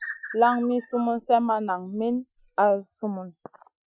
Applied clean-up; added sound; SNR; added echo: classical method Wiener filter.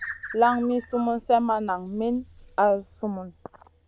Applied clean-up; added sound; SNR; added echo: none; Bird; 17 dB; none.